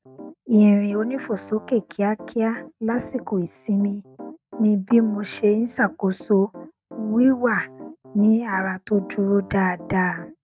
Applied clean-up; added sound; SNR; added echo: neural mask model RNNoise.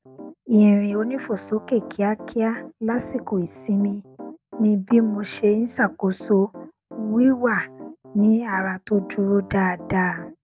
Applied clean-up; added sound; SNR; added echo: none; Piano; 18 dB; none.